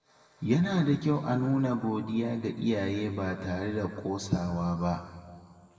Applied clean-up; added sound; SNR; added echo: none; none; none; reverberation time 1.9 s.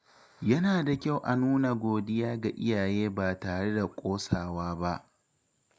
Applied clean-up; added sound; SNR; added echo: none; none; none; none.